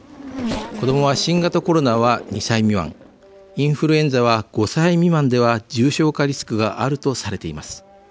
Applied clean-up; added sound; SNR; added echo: none; Race car, auto racing / Accelerating, revving, vroom; 16 dB; none.